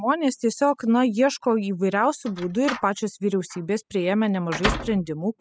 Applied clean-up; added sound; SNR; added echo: classical method spectral subtraction.